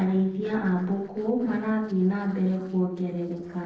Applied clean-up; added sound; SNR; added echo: neural separator model SepFormer DNS4.